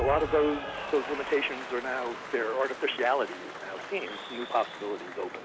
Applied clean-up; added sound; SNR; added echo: none; Applause / Cheering; 9 dB; none.